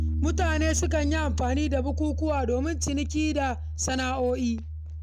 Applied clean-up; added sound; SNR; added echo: none; Piano; 1 dB; none.